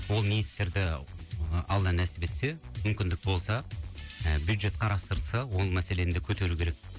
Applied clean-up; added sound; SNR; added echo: none; none; none; none.